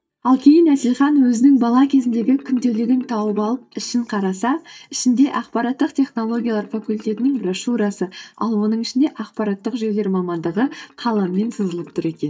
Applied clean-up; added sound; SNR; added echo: neural mask model DeepFilterNet 3.